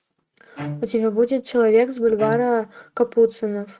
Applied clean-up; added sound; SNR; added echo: neural mask model RNNoise.